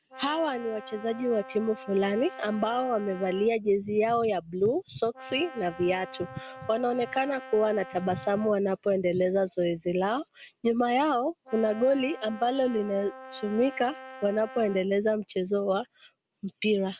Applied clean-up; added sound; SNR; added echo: none; Brass instrument; 16 dB; none.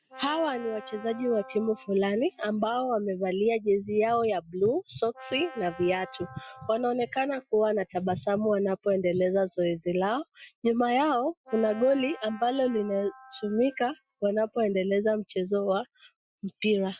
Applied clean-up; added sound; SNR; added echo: classical method Wiener filter.